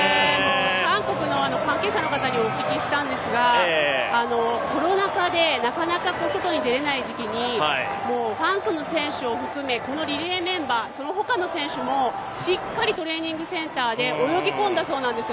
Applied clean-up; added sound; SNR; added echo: none; none; none; none.